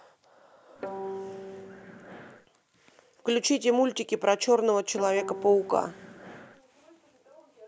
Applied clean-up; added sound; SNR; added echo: none; Guitar; 10 dB; none.